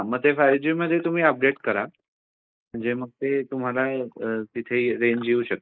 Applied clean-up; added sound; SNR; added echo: neural mask model Resemble Enhance denoiser.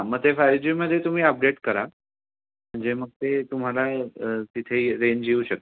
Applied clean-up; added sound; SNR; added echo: none; none; none; none.